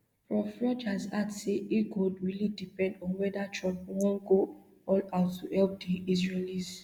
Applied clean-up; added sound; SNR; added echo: neural mask model Resemble Enhance denoiser.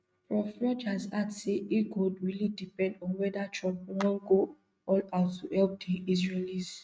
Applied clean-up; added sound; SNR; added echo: neural mask model RNNoise.